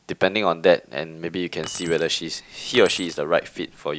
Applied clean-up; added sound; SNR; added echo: none; Keys jangling; 17 dB; none.